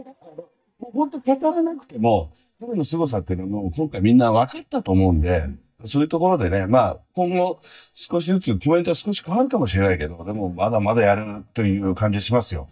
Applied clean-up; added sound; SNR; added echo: neural mask model DeepFilterNet 3.